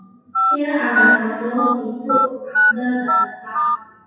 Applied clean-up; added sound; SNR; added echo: classical method WPE with log-MMSE.